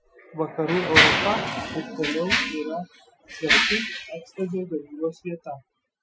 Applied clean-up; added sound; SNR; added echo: classical method Wiener filter.